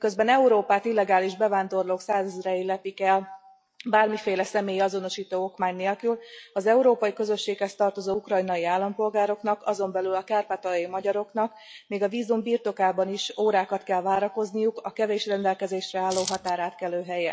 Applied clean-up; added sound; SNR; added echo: classical method log-MMSE.